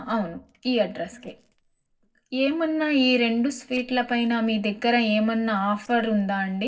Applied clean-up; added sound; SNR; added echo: neural separator model SepFormer DNS4.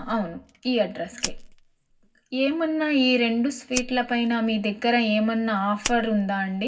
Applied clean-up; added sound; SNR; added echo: none; Fire; 15 dB; reverberation time 0.4 s.